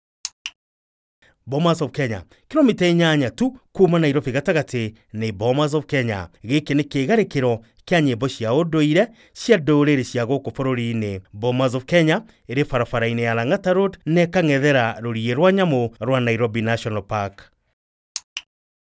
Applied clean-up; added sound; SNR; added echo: none; none; none; none.